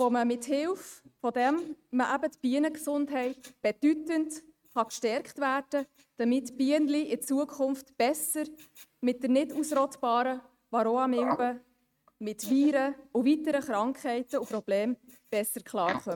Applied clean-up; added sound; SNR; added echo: neural mask model RNNoise.